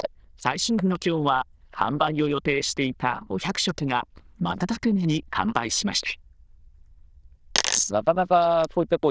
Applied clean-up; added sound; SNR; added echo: neural diffusion model UNIVERSE++.